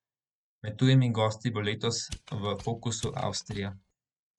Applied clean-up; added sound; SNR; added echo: neural mask model RNNoise.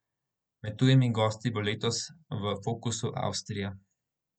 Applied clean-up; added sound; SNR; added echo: none; none; none; none.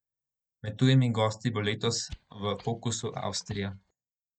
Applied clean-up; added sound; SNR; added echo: neural mask model DeepFilterNet 3.